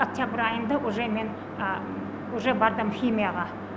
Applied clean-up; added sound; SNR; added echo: none; none; none; none.